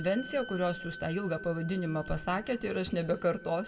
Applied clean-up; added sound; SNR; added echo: none; Wind instrument, woodwind instrument; 15 dB; reverberation time 1.0 s.